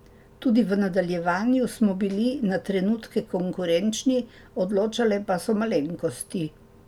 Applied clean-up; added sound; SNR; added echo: none; none; none; none.